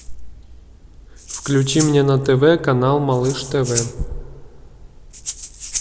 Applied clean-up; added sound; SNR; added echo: none; Rattle (instrument); 13 dB; none.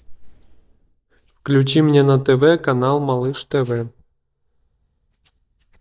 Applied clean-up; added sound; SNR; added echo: neural mask model DeepFilterNet 3.